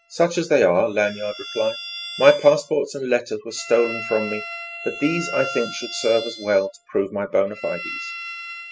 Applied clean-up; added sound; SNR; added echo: classical method spectral subtraction.